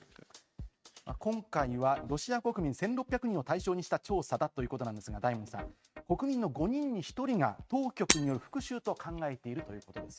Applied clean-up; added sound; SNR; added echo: neural mask model RNNoise.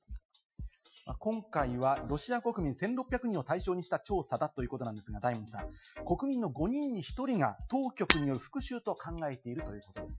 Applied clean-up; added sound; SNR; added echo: classical method Wiener filter.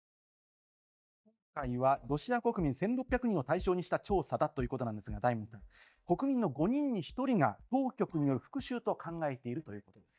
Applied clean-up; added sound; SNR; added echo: neural mask model DeepFilterNet 3.